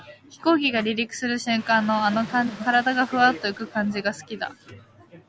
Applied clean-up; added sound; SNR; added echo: none; Ocean; 20 dB; none.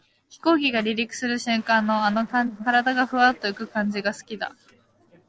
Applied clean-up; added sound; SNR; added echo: neural separator model SepFormer DNS4.